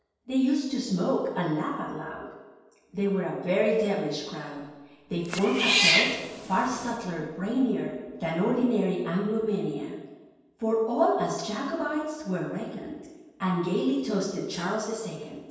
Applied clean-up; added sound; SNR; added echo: none; Cat; 0 dB; reverberation time 1.2 s.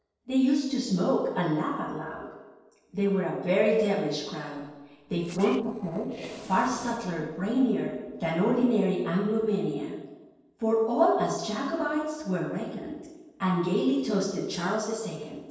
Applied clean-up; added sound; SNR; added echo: neural separator model SepFormer DNS4.